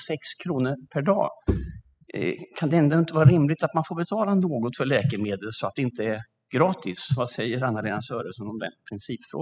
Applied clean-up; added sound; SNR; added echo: classical method spectral subtraction.